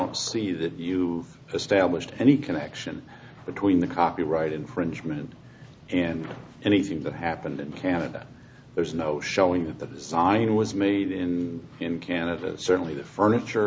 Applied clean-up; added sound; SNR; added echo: none; none; none; none.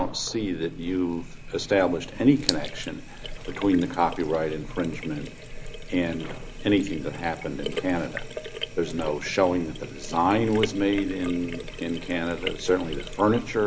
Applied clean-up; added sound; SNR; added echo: none; Sink (filling or washing); 10 dB; none.